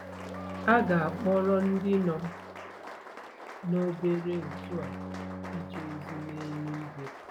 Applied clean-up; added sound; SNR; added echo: none; Bowed string instrument + Applause; 9 dB; none.